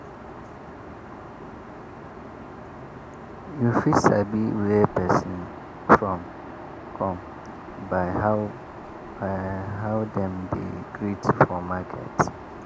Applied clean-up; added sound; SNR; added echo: none; Aircraft; 13 dB; none.